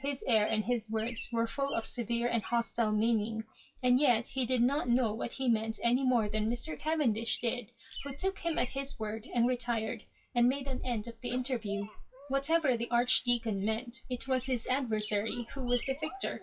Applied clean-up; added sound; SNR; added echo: classical method WPE with log-MMSE.